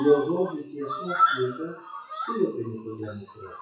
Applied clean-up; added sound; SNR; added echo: classical method WPE with log-MMSE.